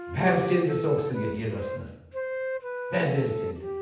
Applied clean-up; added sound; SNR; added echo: none; Wind instrument, woodwind instrument; 5 dB; reverberation time 0.9 s.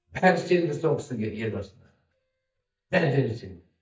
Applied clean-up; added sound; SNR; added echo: neural mask model DeepFilterNet 3.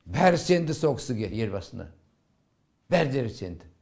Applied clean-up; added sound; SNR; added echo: none; none; none; none.